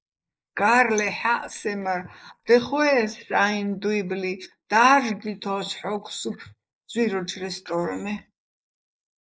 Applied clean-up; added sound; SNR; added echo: neural mask model Resemble Enhance denoiser.